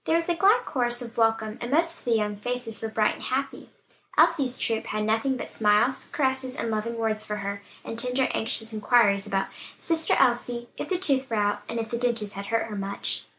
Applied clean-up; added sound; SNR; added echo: none; none; none; none.